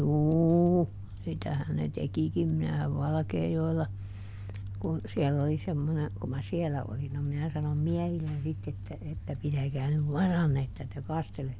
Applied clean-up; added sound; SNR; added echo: none; Typing; 18 dB; none.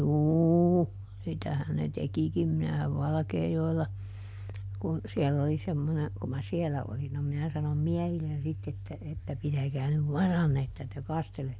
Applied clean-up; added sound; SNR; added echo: none; none; none; none.